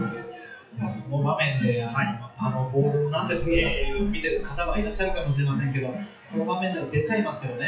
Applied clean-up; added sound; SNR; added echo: classical method WPE with log-MMSE.